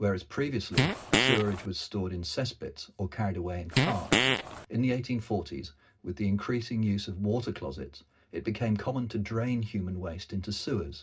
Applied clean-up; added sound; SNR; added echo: none; Fart; -4 dB; reverberation time 0.4 s.